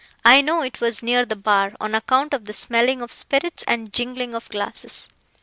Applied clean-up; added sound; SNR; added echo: none; none; none; none.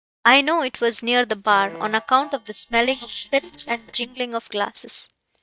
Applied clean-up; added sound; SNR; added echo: neural mask model DeepFilterNet 3.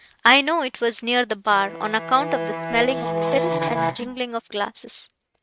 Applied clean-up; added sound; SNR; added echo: neural mask model RNNoise.